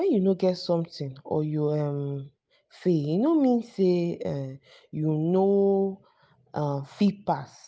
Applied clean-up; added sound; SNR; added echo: none; none; none; none.